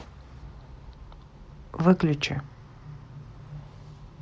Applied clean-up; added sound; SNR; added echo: none; none; none; none.